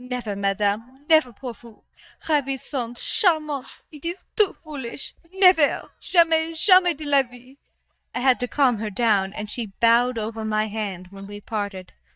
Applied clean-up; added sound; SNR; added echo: neural mask model DeepFilterNet 3.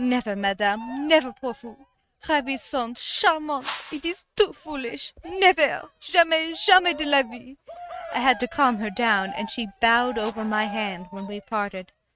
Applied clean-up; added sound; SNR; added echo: neural mask model RNNoise.